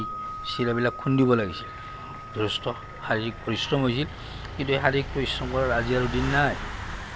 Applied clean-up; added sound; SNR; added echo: none; Wind chime; 15 dB; none.